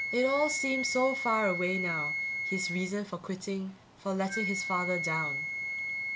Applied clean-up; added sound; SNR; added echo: none; Wind instrument, woodwind instrument; 3 dB; none.